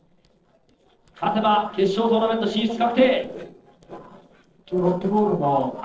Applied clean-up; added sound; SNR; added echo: neural separator model SepFormer DNS4.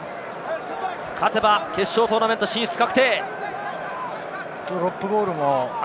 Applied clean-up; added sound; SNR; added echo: none; none; none; none.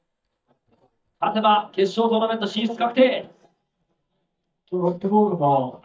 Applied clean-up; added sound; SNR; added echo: neural mask model DeepFilterNet 3.